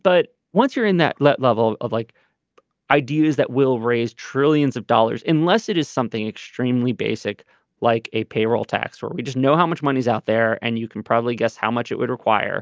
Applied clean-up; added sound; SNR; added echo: none; none; none; none.